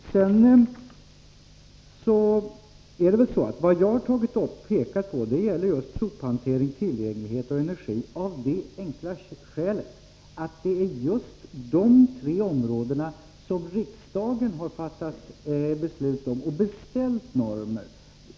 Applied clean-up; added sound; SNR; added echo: none; none; none; none.